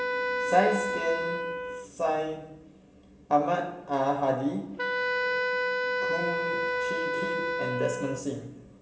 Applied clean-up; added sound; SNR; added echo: none; Wind instrument, woodwind instrument; 0 dB; reverberation time 0.8 s.